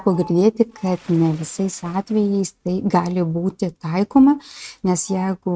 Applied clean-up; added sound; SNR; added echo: neural mask model RNNoise.